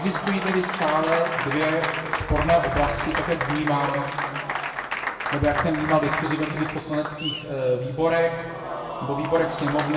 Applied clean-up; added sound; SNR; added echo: none; Applause; 5 dB; reverberation time 2.1 s.